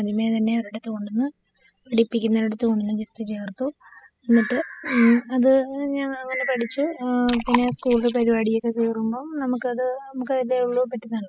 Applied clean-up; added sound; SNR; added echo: classical method spectral subtraction.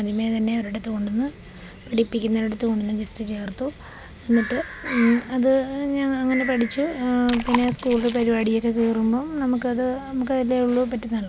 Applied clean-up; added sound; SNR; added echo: none; Chewing, mastication; 9 dB; none.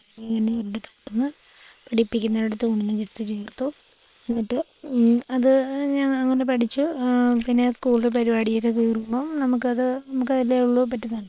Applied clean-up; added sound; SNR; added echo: neural separator model SepFormer WHAM!.